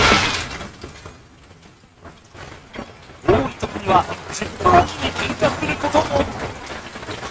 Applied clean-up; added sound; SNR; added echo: neural mask model RNNoise.